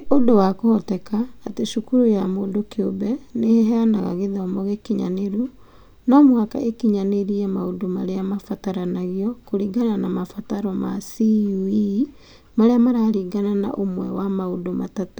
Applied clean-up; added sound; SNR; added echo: none; none; none; none.